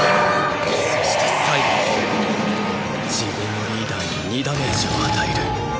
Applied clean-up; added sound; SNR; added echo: none; none; none; none.